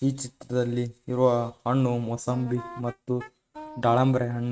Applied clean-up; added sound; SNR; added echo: neural mask model RNNoise.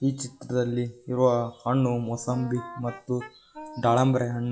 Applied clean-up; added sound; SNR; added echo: classical method log-MMSE.